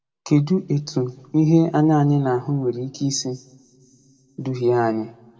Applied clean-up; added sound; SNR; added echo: none; none; none; reverberation time 1.8 s.